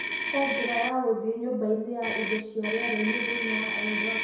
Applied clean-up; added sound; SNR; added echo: none; Motor vehicle (road); 2 dB; reverberation time 0.7 s.